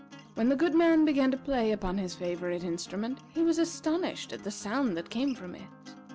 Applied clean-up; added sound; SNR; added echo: none; Acoustic guitar; 20 dB; none.